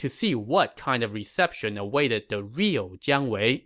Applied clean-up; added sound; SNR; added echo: none; none; none; none.